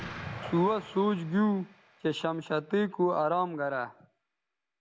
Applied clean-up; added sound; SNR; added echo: none; Explosion; 17 dB; none.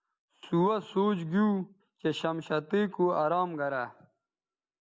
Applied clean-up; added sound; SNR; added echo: none; none; none; none.